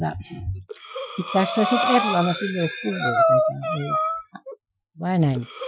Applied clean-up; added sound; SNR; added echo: classical method Wiener filter.